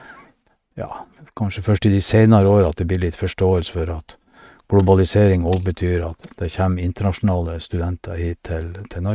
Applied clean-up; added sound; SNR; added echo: neural mask model RNNoise.